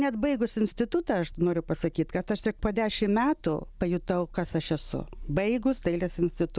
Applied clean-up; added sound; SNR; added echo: none; none; none; none.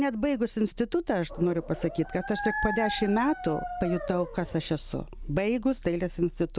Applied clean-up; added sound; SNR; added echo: none; Dog; 8 dB; none.